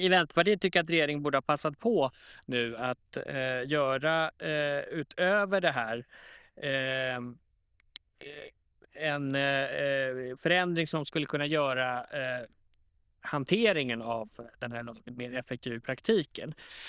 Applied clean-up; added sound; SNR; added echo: neural diffusion model UNIVERSE++.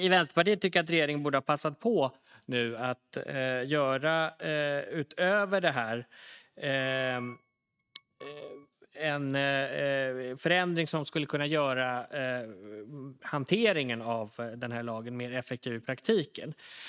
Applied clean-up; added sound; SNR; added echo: neural mask model RNNoise.